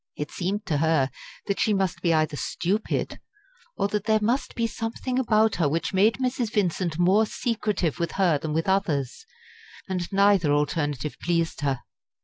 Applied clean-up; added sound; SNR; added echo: none; none; none; none.